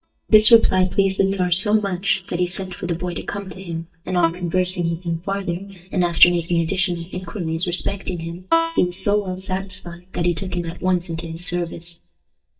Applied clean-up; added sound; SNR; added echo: neural mask model DeepFilterNet 3.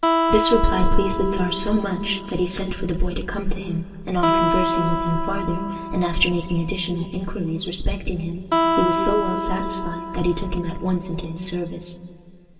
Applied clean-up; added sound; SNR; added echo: none; Acoustic guitar; 3 dB; reverberation time 2.4 s.